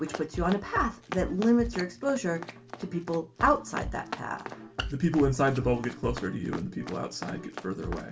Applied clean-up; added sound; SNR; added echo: none; Run; 14 dB; reverberation time 0.2 s.